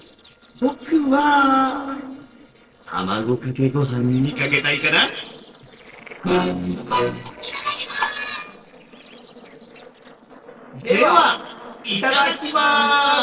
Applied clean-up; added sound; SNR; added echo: neural separator model SepFormer DNS4.